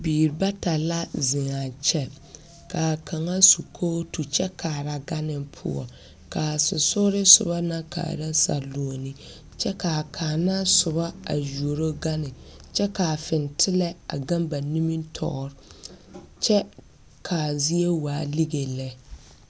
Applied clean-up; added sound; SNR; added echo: none; none; none; none.